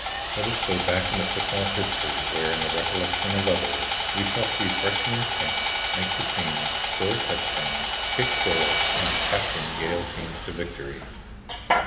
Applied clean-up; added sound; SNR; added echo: none; Sawing; -4 dB; reverberation time 1.1 s.